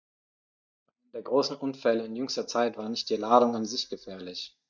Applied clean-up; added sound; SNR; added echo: neural mask model DeepFilterNet 3.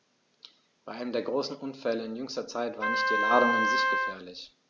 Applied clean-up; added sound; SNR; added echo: none; Wind instrument, woodwind instrument; -4 dB; none.